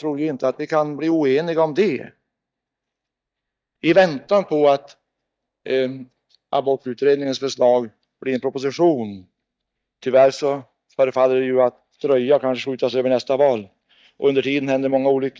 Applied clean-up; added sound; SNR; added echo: neural mask model DeepFilterNet 3.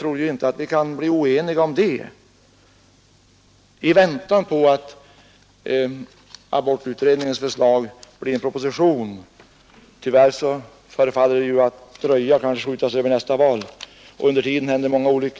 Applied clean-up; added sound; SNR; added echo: none; none; none; none.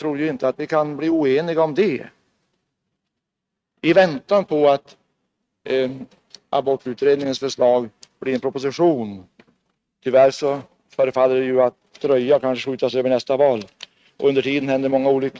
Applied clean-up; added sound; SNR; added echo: neural mask model RNNoise.